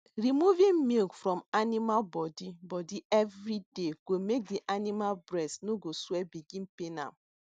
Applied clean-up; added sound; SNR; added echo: none; none; none; none.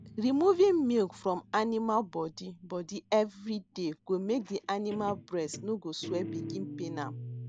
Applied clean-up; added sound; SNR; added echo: none; Guitar; 14 dB; none.